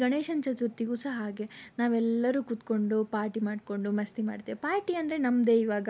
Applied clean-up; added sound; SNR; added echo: none; none; none; none.